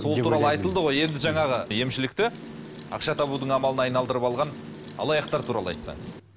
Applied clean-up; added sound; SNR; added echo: none; Wind; 14 dB; none.